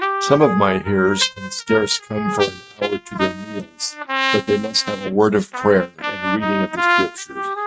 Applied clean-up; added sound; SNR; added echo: neural mask model RNNoise.